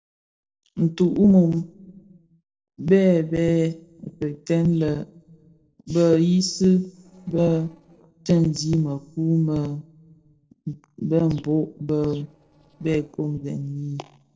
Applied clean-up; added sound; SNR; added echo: neural separator model SepFormer DNS4.